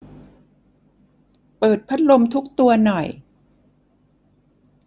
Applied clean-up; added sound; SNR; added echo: none; none; none; none.